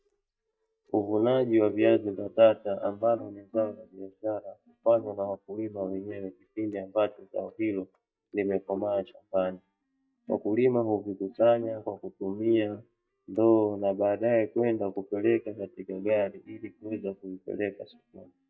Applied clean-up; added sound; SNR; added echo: neural mask model DeepFilterNet 3.